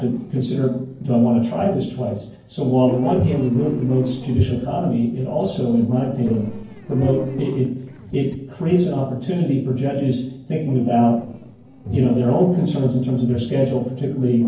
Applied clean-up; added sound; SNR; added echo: neural separator model SepFormer DNS4.